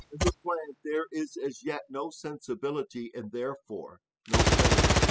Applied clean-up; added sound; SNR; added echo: classical method spectral subtraction.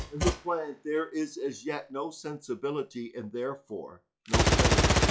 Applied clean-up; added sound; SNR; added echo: classical method log-MMSE.